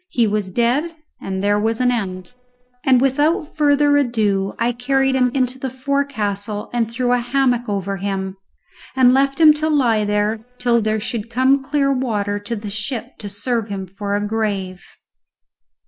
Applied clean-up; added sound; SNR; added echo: neural separator model SepFormer DNS4.